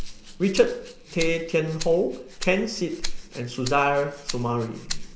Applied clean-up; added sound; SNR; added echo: none; Rattle (instrument); 7 dB; none.